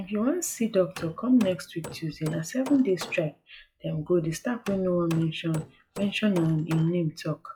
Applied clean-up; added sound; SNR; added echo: classical method log-MMSE.